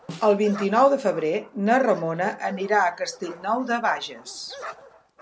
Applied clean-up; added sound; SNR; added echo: none; Snare drum + Bark; 19 dB; none.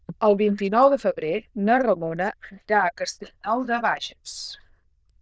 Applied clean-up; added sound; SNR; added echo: neural diffusion model UNIVERSE++.